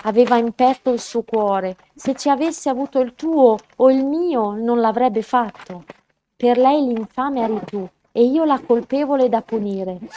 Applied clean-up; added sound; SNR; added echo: neural mask model RNNoise.